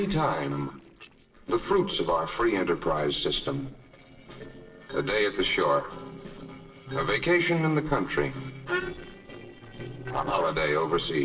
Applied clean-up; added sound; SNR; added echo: neural separator model SepFormer DNS4.